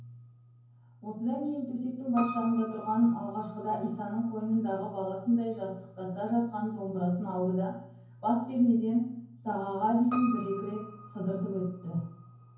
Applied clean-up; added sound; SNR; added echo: none; Piano; 16 dB; reverberation time 0.9 s.